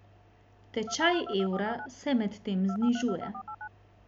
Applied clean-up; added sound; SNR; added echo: none; Telephone; 10 dB; none.